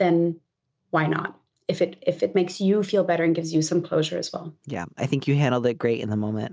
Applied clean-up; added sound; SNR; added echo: none; none; none; none.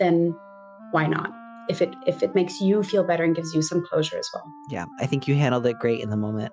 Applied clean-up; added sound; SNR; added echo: classical method Wiener filter.